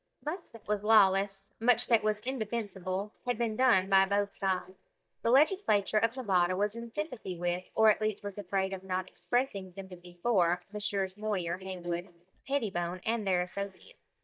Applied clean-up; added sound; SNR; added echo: neural mask model DeepFilterNet 3.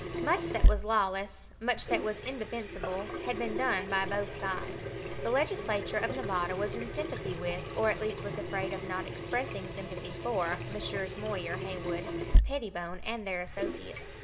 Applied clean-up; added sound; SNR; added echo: none; Sink (filling or washing) / Water tap, faucet; -1 dB; reverberation time 0.6 s.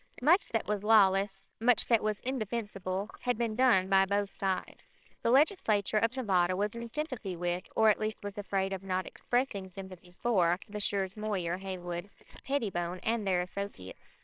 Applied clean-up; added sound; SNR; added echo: neural separator model SepFormer WHAMR!.